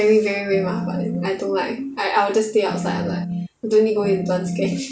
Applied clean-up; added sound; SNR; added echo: none; Organ; 4 dB; none.